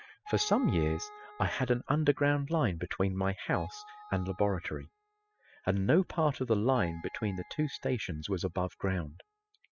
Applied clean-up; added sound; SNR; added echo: classical method spectral subtraction.